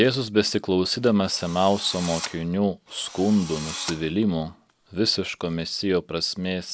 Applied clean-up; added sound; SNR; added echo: none; Drill; 13 dB; none.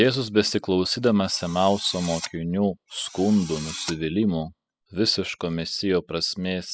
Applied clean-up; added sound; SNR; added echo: classical method spectral subtraction.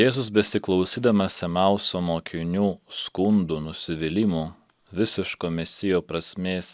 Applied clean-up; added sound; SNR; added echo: none; none; none; none.